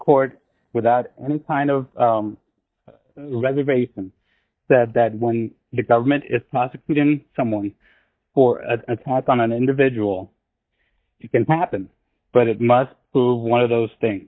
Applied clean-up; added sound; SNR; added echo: neural mask model DeepFilterNet 3.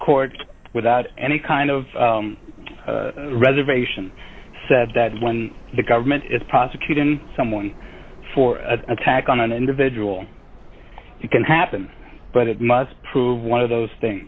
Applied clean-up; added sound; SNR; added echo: none; Subway, metro, underground; 19 dB; none.